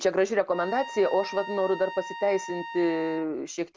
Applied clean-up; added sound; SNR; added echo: none; Trumpet; 12 dB; none.